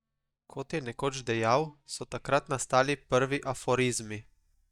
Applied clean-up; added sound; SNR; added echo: neural mask model DeepFilterNet 3.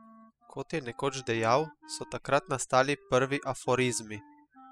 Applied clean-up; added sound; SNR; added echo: classical method spectral subtraction.